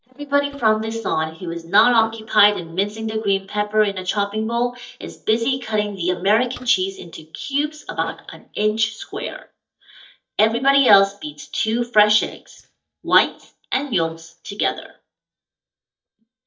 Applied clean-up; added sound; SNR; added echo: neural mask model DeepFilterNet 3.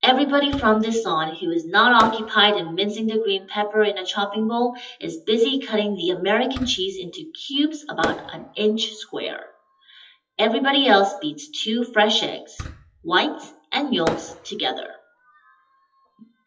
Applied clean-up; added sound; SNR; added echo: classical method WPE with log-MMSE.